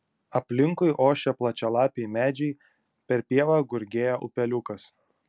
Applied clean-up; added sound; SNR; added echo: none; none; none; none.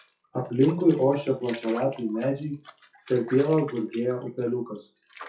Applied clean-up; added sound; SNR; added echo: classical method WPE with log-MMSE.